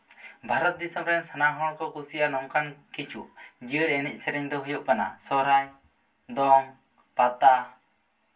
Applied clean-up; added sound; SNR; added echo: none; none; none; reverberation time 0.2 s.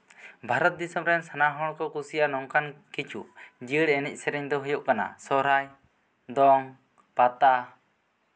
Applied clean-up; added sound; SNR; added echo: none; none; none; none.